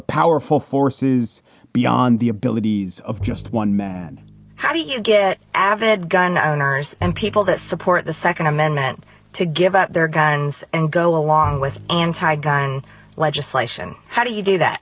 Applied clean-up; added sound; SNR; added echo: none; Bowed string instrument; 17 dB; none.